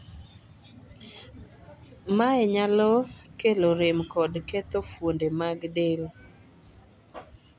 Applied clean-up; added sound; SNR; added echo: none; none; none; none.